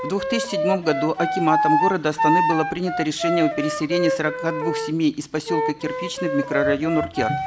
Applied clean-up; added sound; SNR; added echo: none; Wind instrument, woodwind instrument; 1 dB; none.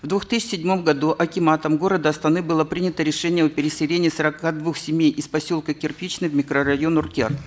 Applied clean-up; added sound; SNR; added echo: none; none; none; none.